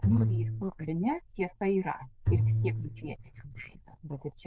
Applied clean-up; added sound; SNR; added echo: neural diffusion model UNIVERSE++.